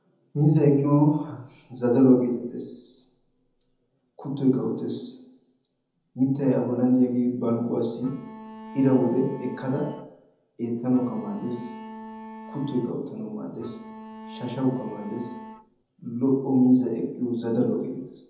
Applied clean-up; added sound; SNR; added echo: none; Bowed string instrument; 15 dB; reverberation time 0.8 s.